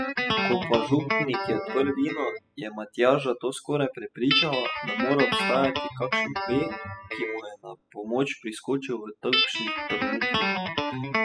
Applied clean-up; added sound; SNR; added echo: classical method spectral subtraction.